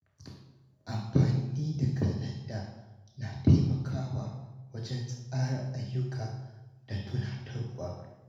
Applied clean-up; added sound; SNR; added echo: none; none; none; reverberation time 1.0 s.